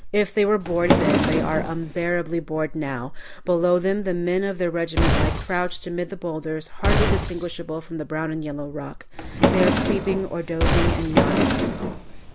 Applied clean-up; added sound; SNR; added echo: none; Drawer open or close + Glass; -2 dB; none.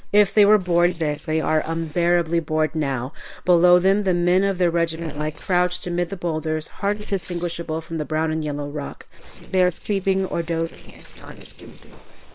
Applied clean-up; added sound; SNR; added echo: neural separator model SepFormer WHAM!.